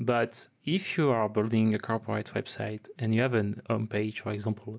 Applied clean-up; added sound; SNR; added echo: none; none; none; none.